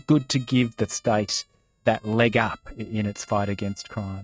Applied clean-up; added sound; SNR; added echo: neural mask model RNNoise.